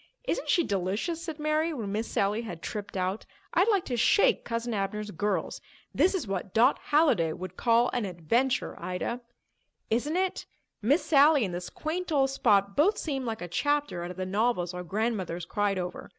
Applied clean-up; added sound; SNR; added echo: none; none; none; none.